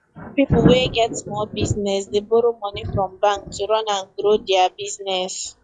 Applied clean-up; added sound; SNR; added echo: classical method log-MMSE.